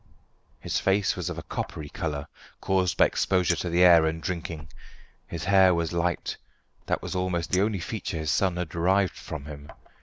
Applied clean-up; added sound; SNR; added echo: none; Wind / Car + Chink, clink; 17 dB; none.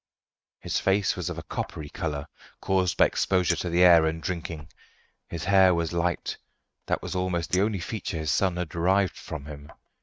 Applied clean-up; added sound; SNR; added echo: neural mask model RNNoise.